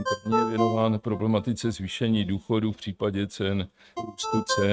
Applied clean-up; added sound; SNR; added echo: neural mask model RNNoise.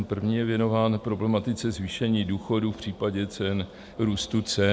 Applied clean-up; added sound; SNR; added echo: none; none; none; none.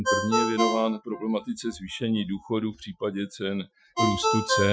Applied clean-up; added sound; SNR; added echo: classical method Wiener filter.